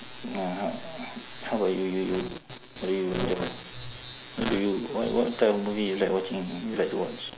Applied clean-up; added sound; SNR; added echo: none; none; none; none.